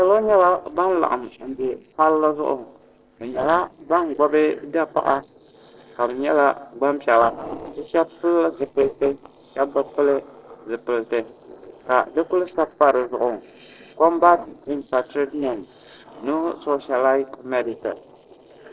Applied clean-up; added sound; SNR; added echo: neural separator model SepFormer DNS4.